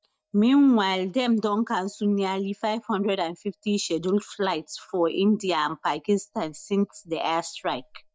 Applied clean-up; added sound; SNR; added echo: neural mask model DeepFilterNet 3.